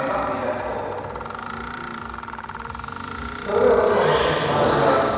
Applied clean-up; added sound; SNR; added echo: none; Mechanisms; 12 dB; reverberation time 2.2 s.